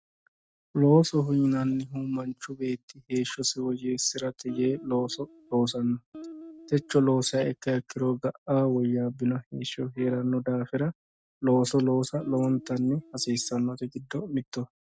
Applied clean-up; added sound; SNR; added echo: neural mask model RNNoise.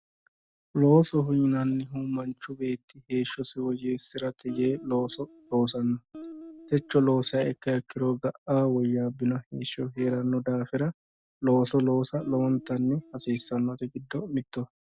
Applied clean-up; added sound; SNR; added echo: none; Guitar; 19 dB; none.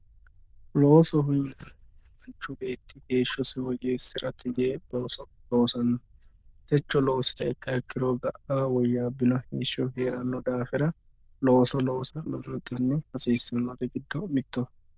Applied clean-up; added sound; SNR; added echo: neural diffusion model UNIVERSE++.